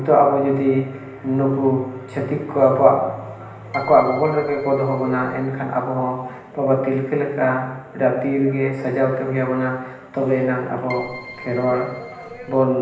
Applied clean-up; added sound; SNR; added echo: none; Keyboard (musical); 18 dB; reverberation time 0.9 s.